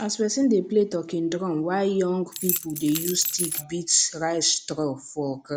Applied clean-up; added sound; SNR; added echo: none; Rattle / Keys jangling; 5 dB; none.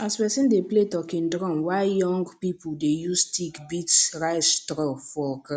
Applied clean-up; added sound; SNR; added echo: none; none; none; none.